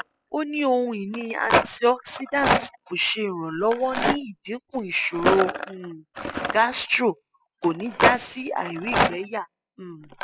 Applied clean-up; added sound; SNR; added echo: classical method spectral subtraction.